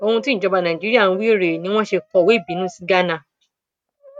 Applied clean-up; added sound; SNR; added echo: neural mask model RNNoise.